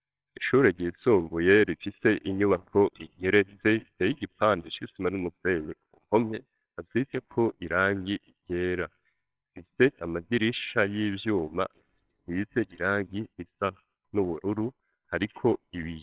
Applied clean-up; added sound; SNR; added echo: neural separator model SepFormer WHAMR!.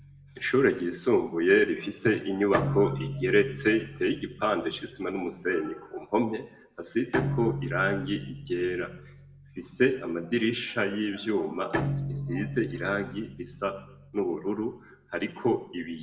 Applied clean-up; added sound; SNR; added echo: none; Bowed string instrument; 9 dB; reverberation time 0.6 s.